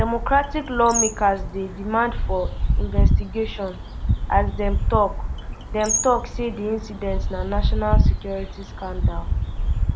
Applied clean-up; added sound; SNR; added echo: none; Bird; -2 dB; none.